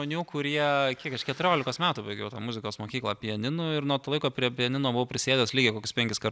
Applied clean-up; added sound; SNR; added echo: none; none; none; none.